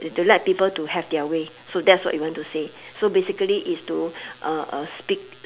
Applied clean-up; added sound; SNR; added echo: none; none; none; none.